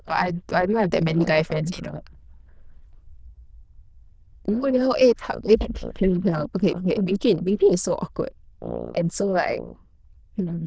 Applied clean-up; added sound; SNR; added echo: neural diffusion model UNIVERSE++.